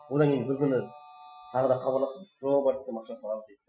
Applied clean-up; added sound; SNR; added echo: classical method Wiener filter.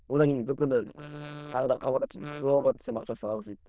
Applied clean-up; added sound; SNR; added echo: neural diffusion model UNIVERSE++.